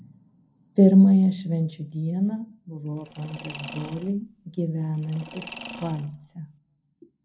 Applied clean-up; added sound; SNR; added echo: none; Mechanisms; 18 dB; reverberation time 0.2 s.